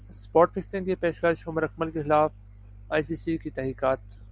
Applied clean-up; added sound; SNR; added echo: none; none; none; none.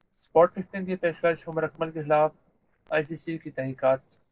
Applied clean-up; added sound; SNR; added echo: neural separator model SepFormer DNS4.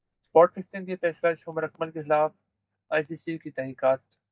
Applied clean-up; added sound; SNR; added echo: neural mask model DeepFilterNet 3.